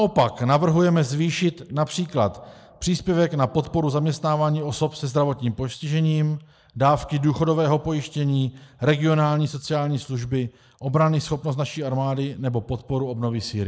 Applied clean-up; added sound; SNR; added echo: neural mask model Resemble Enhance denoiser.